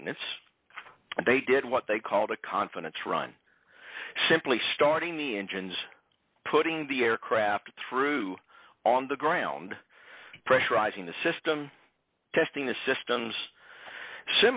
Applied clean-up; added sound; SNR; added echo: none; none; none; none.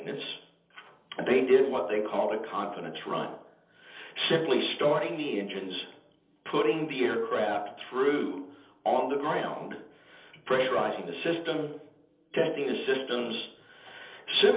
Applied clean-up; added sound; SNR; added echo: none; none; none; reverberation time 1.2 s.